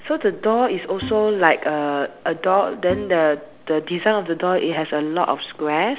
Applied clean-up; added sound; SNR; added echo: none; Bowed string instrument; 16 dB; none.